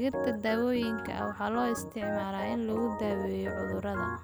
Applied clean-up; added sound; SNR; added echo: none; Organ; 5 dB; none.